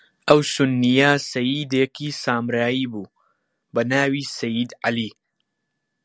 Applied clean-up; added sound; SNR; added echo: none; none; none; none.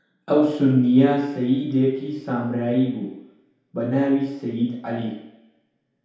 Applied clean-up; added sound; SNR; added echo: none; none; none; reverberation time 0.8 s.